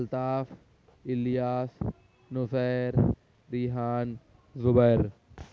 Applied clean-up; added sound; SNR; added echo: none; none; none; none.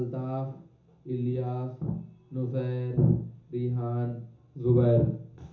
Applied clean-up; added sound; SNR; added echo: none; none; none; reverberation time 0.7 s.